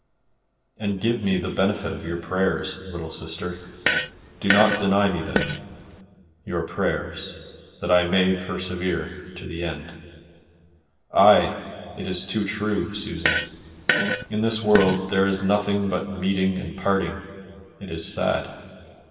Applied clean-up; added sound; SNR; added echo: none; Fart; 2 dB; reverberation time 2.5 s.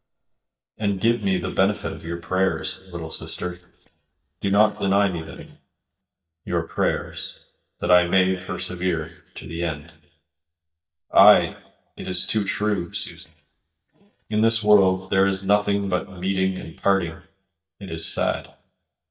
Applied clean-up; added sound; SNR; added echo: neural mask model DeepFilterNet 3.